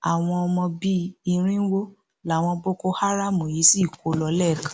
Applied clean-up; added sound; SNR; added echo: none; none; none; none.